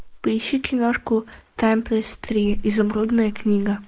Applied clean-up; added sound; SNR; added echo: neural mask model Resemble Enhance denoiser.